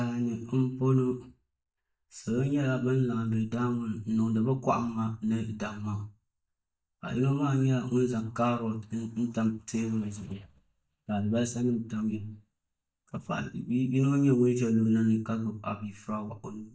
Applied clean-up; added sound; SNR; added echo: neural mask model DeepFilterNet 3.